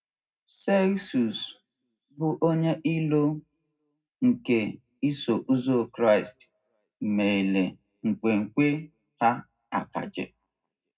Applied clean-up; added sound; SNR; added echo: none; none; none; reverberation time 0.3 s.